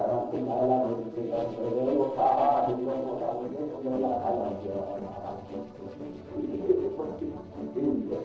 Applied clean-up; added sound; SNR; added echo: neural separator model SepFormer DNS4.